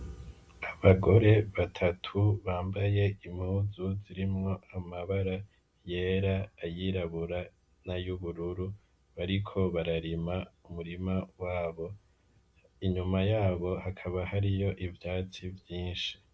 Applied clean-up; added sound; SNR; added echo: none; none; none; none.